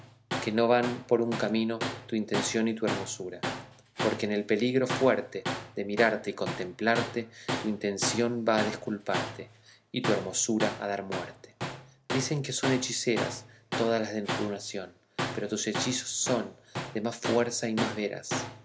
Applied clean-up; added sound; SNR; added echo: none; Tools; 7 dB; none.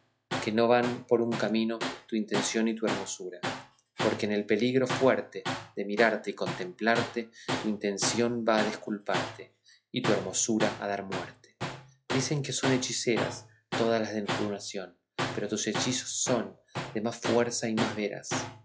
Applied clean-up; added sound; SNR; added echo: classical method log-MMSE.